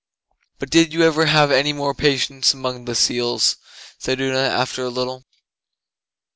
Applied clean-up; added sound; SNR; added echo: none; none; none; none.